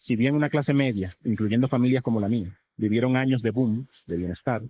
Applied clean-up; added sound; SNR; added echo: neural mask model Resemble Enhance denoiser.